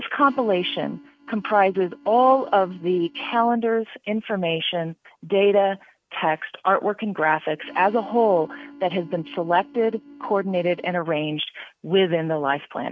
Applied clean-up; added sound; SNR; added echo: neural mask model RNNoise.